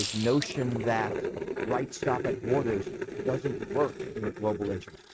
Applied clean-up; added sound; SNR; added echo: neural mask model RNNoise.